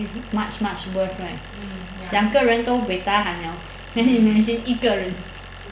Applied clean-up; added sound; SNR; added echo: none; Idling; 15 dB; reverberation time 0.6 s.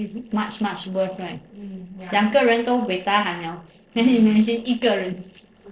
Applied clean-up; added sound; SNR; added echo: neural separator model SepFormer DNS4.